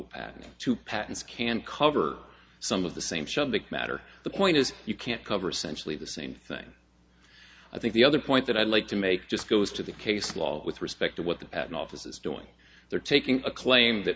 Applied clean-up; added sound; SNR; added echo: none; none; none; none.